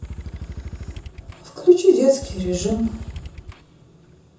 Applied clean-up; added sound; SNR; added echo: none; Motorcycle / Engine; 13 dB; reverberation time 0.6 s.